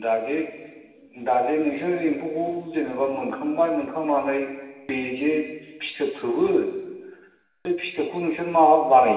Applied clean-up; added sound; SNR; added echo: none; none; none; reverberation time 1.4 s.